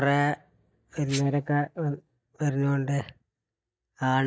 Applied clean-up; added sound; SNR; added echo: neural mask model DeepFilterNet 3.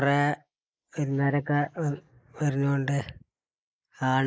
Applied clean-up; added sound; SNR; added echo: neural mask model Resemble Enhance denoiser.